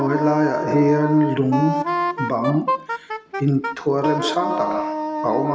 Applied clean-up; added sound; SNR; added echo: none; Wind instrument, woodwind instrument; 4 dB; none.